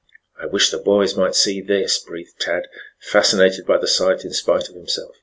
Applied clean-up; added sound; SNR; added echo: none; none; none; none.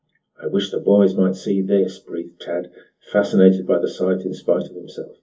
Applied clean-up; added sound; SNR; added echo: none; none; none; reverberation time 0.3 s.